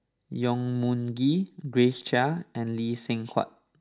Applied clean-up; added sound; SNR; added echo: none; none; none; none.